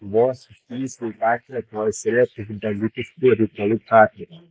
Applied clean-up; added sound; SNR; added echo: neural mask model Resemble Enhance denoiser.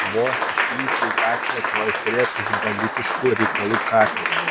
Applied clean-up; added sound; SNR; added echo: none; Applause; -2 dB; none.